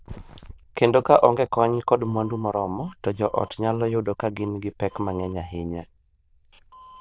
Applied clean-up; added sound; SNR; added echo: neural diffusion model UNIVERSE++.